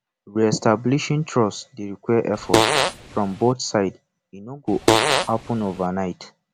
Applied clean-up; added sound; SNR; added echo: none; Fart; -2 dB; none.